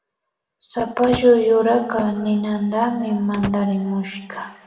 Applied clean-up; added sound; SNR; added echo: none; Slam / Wood; 16 dB; reverberation time 1.9 s.